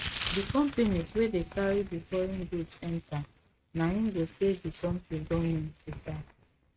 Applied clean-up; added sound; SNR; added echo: neural mask model RNNoise.